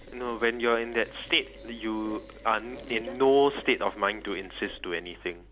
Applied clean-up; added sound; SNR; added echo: none; Mechanisms; 20 dB; none.